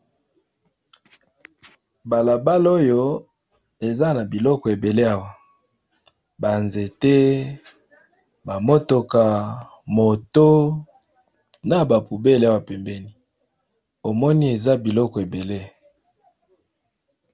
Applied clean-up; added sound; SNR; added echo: none; none; none; none.